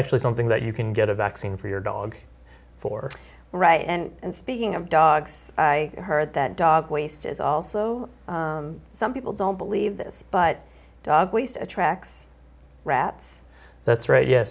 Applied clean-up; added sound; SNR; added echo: none; none; none; none.